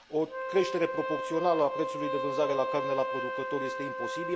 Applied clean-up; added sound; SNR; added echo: none; Wind instrument, woodwind instrument; 3 dB; none.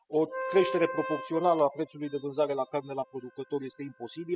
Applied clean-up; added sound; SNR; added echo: classical method spectral subtraction.